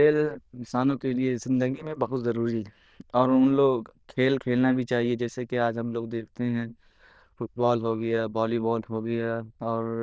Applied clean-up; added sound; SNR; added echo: neural diffusion model UNIVERSE++.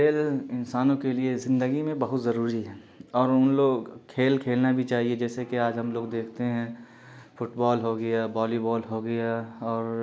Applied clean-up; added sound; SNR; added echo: none; none; none; none.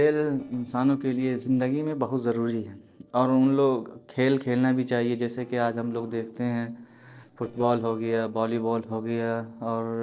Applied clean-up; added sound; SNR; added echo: neural separator model SepFormer DNS4.